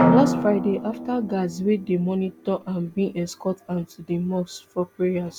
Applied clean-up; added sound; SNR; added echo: none; Drum; 3 dB; none.